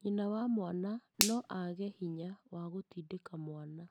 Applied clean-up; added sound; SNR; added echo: none; Finger snapping; 0 dB; none.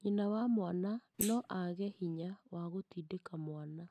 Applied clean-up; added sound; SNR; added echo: neural mask model Resemble Enhance denoiser.